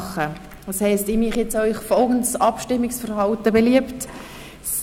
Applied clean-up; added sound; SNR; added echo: none; Hands; 18 dB; none.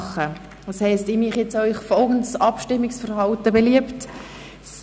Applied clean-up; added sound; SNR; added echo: none; none; none; none.